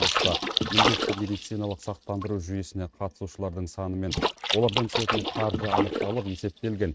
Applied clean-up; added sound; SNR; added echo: neural mask model RNNoise.